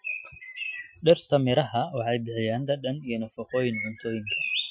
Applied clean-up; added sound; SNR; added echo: classical method Wiener filter.